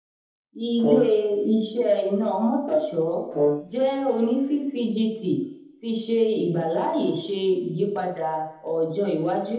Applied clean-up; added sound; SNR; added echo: none; Brass instrument; 3 dB; reverberation time 1.0 s.